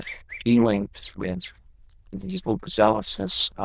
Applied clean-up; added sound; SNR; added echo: neural diffusion model UNIVERSE++.